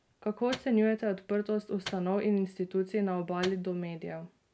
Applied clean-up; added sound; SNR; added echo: none; Microwave oven; 17 dB; none.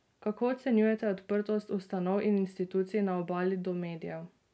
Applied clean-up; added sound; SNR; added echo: none; none; none; none.